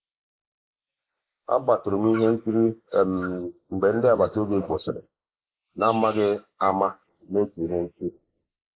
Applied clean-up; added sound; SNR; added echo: neural mask model Resemble Enhance denoiser.